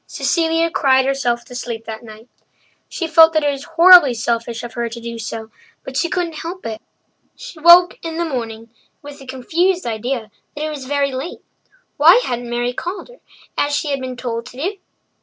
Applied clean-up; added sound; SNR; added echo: none; none; none; none.